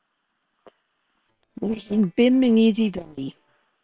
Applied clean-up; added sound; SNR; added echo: neural separator model SepFormer WHAM!.